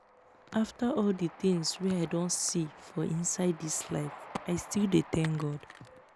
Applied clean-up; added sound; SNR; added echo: none; Crack + Train; 17 dB; none.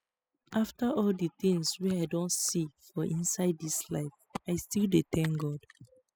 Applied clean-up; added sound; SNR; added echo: classical method spectral subtraction.